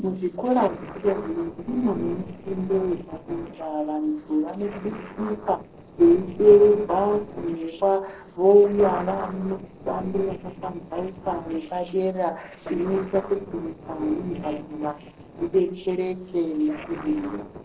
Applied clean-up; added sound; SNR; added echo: neural separator model SepFormer DNS4.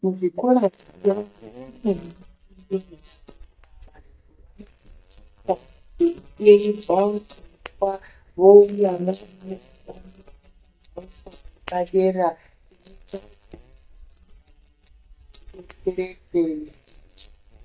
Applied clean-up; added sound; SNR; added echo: neural mask model DeepFilterNet 3.